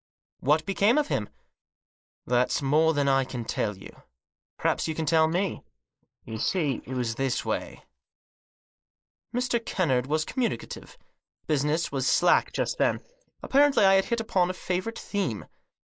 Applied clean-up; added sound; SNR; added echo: neural mask model Resemble Enhance denoiser.